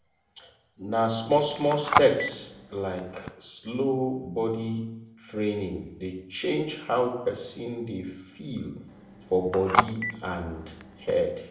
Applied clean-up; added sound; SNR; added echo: none; Telephone; 2 dB; reverberation time 0.8 s.